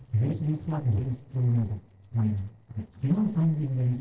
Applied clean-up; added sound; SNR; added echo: neural separator model SepFormer DNS4.